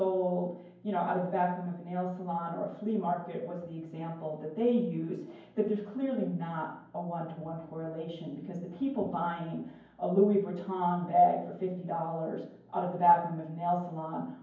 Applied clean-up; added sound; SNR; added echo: none; none; none; reverberation time 0.9 s.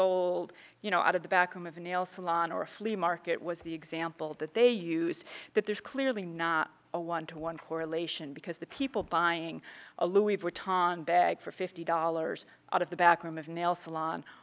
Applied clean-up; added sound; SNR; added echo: none; none; none; none.